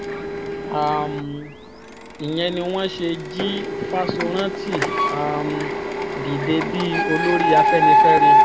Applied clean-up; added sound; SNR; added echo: none; Printer; -4 dB; none.